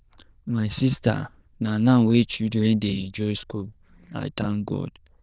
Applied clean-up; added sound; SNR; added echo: neural diffusion model UNIVERSE++.